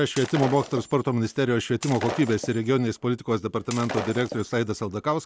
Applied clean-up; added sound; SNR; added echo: none; Shatter; 12 dB; none.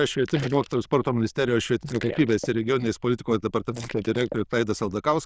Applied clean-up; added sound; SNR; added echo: neural diffusion model UNIVERSE++.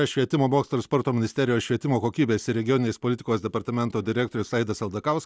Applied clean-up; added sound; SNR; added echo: none; none; none; none.